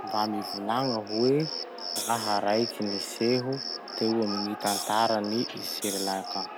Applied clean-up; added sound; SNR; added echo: none; Cricket + Hi-hat; 6 dB; none.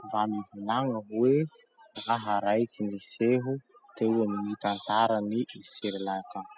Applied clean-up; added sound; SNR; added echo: classical method spectral subtraction.